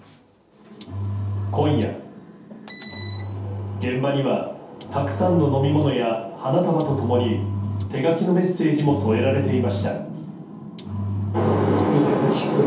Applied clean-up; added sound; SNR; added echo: none; Engine; 6 dB; reverberation time 0.7 s.